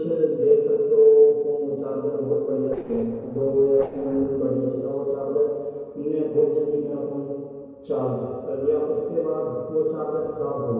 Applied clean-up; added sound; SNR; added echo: neural separator model SepFormer DNS4.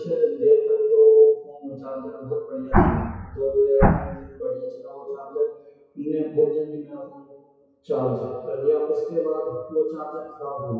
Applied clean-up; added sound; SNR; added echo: classical method WPE with log-MMSE.